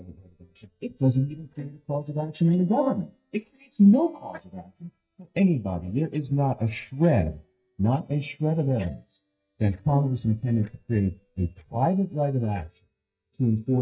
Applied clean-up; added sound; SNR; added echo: neural mask model DeepFilterNet 3.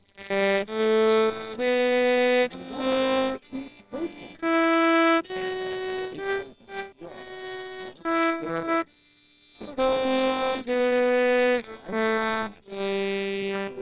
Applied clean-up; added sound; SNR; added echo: neural separator model SepFormer WHAMR!.